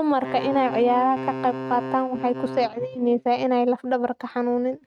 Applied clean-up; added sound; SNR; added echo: neural mask model RNNoise.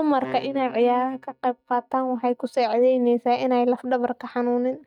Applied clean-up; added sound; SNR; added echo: neural mask model DeepFilterNet 3.